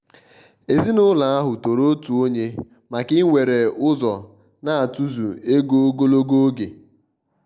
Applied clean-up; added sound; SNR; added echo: none; none; none; none.